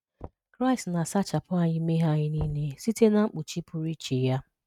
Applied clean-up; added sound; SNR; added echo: neural mask model RNNoise.